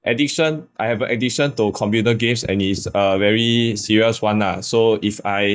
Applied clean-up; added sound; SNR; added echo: neural mask model DeepFilterNet 3.